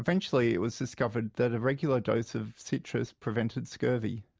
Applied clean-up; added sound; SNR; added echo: none; none; none; none.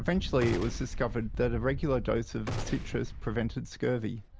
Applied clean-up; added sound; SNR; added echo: none; Wind + Gunshot, gunfire; 6 dB; none.